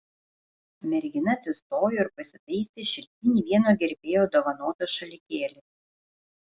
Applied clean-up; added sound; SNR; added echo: none; none; none; none.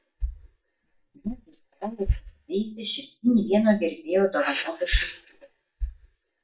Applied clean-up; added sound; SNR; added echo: neural mask model DeepFilterNet 3.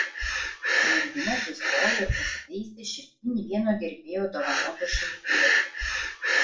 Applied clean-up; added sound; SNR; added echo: none; Breathing; -5 dB; reverberation time 0.3 s.